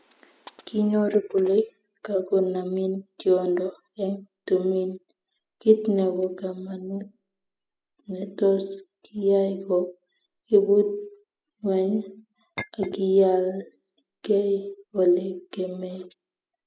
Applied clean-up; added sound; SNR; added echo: classical method spectral subtraction.